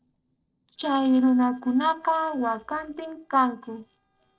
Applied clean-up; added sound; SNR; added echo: neural separator model SepFormer DNS4.